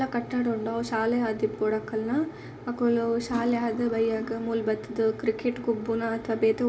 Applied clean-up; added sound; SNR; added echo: none; Cutlery, silverware; 14 dB; reverberation time 0.2 s.